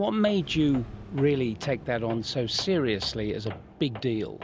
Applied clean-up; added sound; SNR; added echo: none; Car + Tools; 16 dB; none.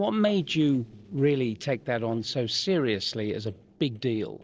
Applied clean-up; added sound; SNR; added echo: neural separator model SepFormer DNS4.